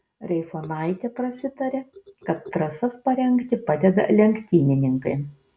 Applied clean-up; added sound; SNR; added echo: none; none; none; none.